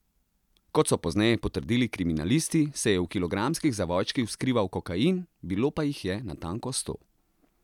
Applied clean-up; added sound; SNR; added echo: none; none; none; none.